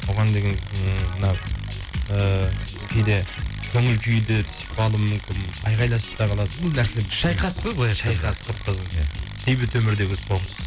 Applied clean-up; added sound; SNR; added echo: none; Tools; 18 dB; none.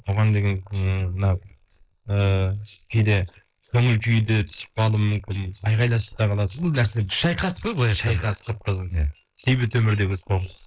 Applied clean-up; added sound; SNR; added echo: neural mask model Resemble Enhance denoiser.